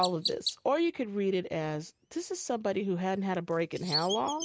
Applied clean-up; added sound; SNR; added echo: neural mask model RNNoise.